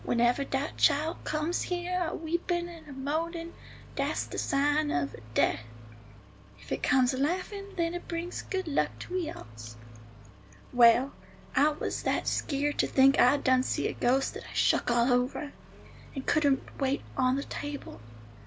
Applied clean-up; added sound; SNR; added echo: none; Accelerating, revving, vroom; 17 dB; none.